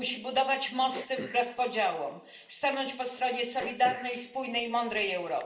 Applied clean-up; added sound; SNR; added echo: none; Cough; 17 dB; reverberation time 0.7 s.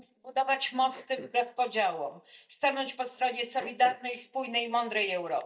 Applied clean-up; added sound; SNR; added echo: neural mask model DeepFilterNet 3.